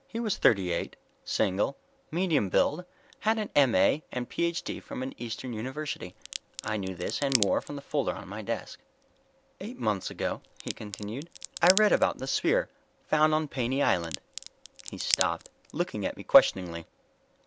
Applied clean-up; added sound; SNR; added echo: none; Crack; 8 dB; none.